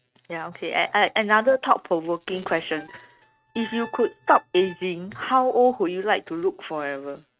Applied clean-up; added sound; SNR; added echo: neural mask model RNNoise.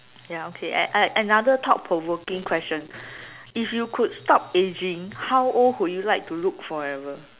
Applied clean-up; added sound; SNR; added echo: none; none; none; none.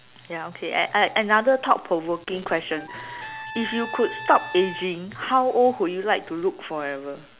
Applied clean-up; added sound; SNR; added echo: none; Trumpet; 14 dB; none.